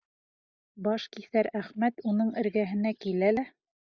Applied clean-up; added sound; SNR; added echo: neural mask model DeepFilterNet 3.